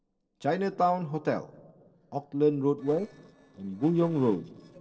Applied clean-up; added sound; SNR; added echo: neural separator model SepFormer DNS4.